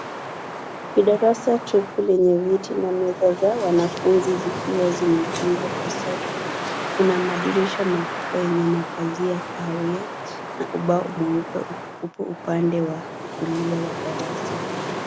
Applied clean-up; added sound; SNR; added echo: none; Wind; 7 dB; none.